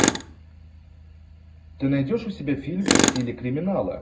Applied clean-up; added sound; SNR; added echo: none; Tools; -1 dB; reverberation time 0.3 s.